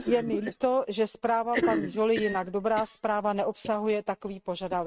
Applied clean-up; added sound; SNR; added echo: neural mask model RNNoise.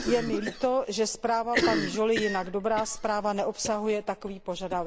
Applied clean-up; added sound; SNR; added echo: none; Cough; 6 dB; none.